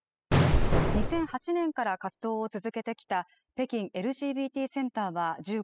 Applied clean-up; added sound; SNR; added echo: classical method spectral subtraction.